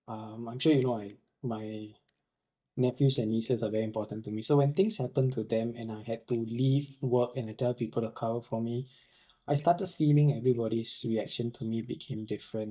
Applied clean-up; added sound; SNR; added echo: neural mask model DeepFilterNet 3.